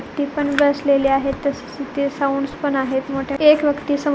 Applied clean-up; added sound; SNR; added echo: none; Scissors; 18 dB; none.